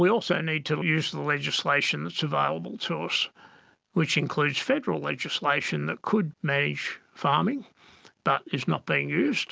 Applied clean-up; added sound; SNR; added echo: none; none; none; none.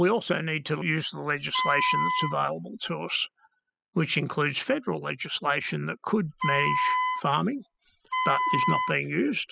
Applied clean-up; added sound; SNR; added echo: classical method spectral subtraction.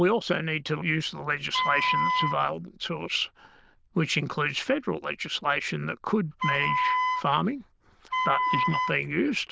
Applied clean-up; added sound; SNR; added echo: neural diffusion model UNIVERSE++.